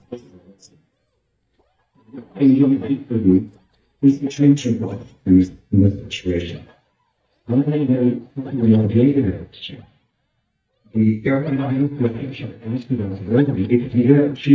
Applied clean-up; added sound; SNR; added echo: neural mask model DeepFilterNet 3.